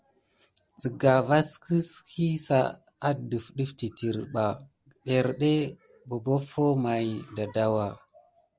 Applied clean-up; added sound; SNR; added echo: none; none; none; none.